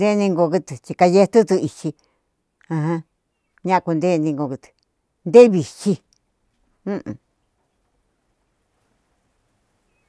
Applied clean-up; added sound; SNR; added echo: none; none; none; none.